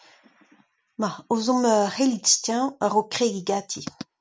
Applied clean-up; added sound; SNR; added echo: none; none; none; none.